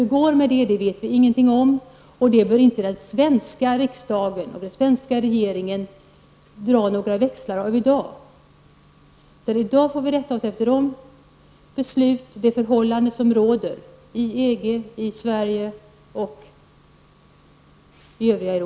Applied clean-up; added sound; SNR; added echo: none; none; none; none.